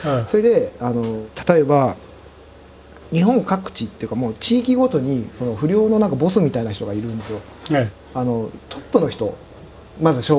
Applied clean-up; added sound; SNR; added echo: none; none; none; none.